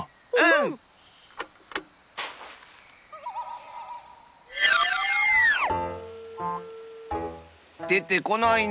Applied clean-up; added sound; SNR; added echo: none; none; none; none.